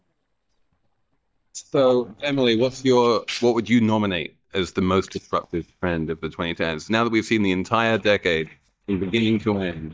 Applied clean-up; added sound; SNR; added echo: neural mask model DeepFilterNet 3.